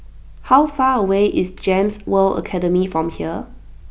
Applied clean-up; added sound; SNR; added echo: none; none; none; none.